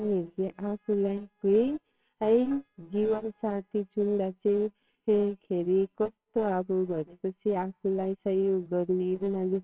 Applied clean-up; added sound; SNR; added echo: neural separator model SepFormer WHAMR!.